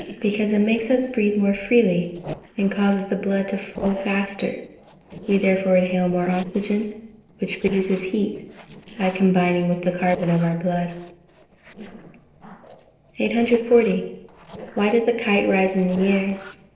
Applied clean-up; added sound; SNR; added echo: neural separator model SepFormer DNS4.